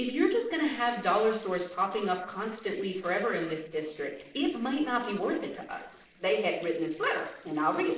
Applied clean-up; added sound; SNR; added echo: neural separator model SepFormer DNS4.